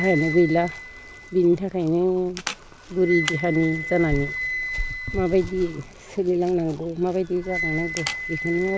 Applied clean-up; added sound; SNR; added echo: none; Wind instrument, woodwind instrument + Camera; 8 dB; none.